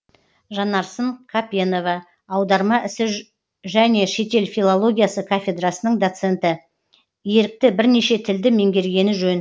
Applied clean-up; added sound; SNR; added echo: none; none; none; none.